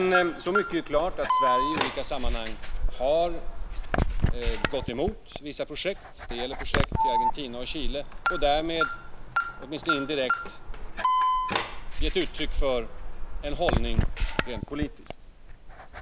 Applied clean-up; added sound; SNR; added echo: none; Alarm; -3 dB; none.